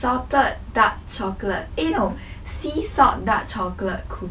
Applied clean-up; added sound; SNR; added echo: none; none; none; none.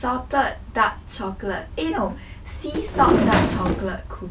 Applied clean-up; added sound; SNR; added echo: none; Drawer open or close; -4 dB; none.